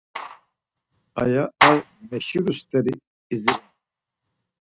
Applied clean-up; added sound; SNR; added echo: neural mask model RNNoise.